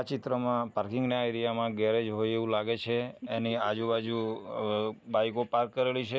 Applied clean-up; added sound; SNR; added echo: none; none; none; none.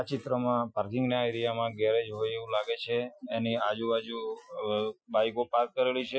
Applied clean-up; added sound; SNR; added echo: classical method Wiener filter.